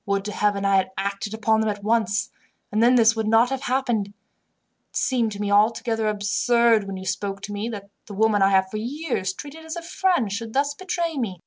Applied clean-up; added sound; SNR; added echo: none; none; none; none.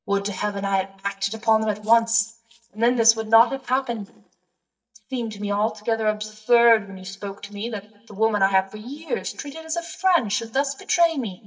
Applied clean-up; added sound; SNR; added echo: neural mask model DeepFilterNet 3.